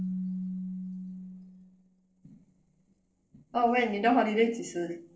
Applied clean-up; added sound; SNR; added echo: neural separator model SepFormer DNS4.